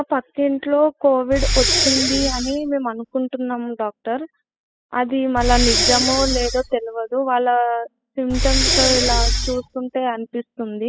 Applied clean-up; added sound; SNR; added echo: classical method spectral subtraction.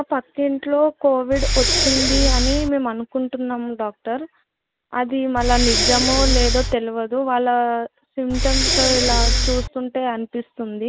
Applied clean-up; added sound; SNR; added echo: none; Breathing; -4 dB; none.